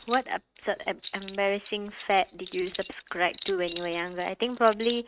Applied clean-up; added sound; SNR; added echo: neural mask model RNNoise.